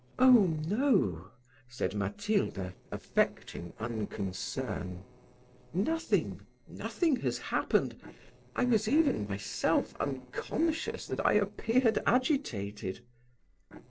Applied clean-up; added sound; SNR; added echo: neural separator model SepFormer DNS4.